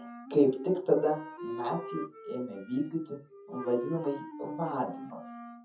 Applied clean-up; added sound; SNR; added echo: classical method WPE with log-MMSE.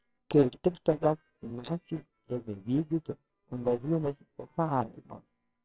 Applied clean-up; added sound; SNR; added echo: neural separator model SepFormer WHAMR!.